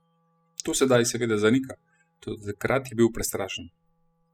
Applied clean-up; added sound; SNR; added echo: classical method spectral subtraction.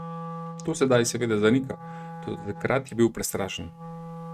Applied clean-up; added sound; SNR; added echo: neural mask model RNNoise.